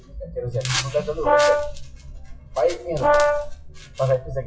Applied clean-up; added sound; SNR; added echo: classical method WPE with log-MMSE.